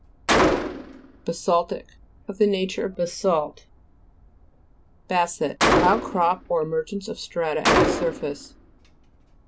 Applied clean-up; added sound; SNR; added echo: none; Gunshot, gunfire; 1 dB; none.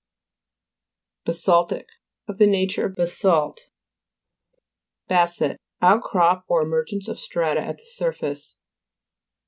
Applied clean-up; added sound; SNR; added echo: none; none; none; none.